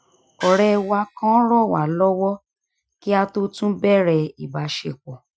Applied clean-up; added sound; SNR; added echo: classical method Wiener filter.